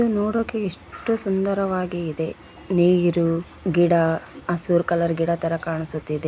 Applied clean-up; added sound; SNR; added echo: none; none; none; none.